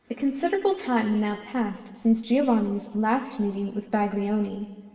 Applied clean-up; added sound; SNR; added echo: none; none; none; reverberation time 2.2 s.